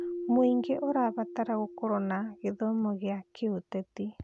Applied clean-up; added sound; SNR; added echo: none; Keyboard (musical); 12 dB; none.